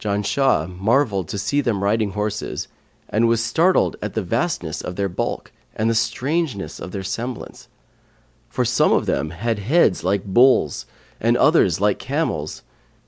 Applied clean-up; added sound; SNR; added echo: none; none; none; none.